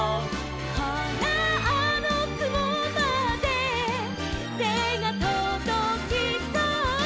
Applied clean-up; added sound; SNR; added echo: none; Fart; 20 dB; none.